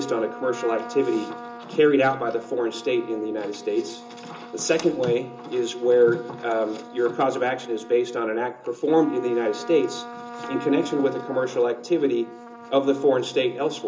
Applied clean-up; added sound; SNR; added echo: none; Trumpet; 16 dB; reverberation time 0.2 s.